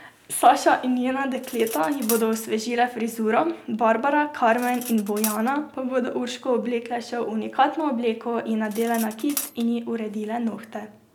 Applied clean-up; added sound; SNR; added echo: none; Cutlery, silverware; 16 dB; none.